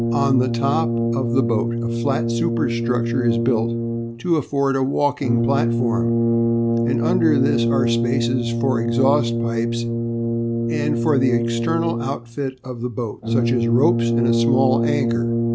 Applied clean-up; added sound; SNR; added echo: none; Brass instrument; -3 dB; none.